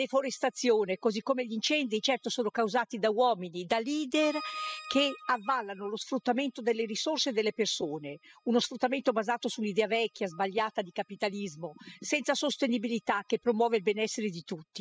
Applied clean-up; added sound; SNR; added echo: classical method spectral subtraction.